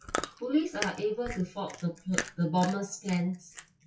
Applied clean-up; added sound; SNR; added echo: classical method WPE with log-MMSE.